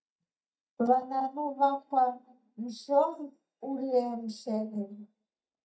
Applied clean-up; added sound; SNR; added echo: neural mask model DeepFilterNet 3.